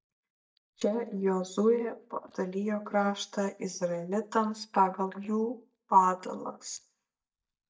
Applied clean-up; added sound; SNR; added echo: neural mask model DeepFilterNet 3.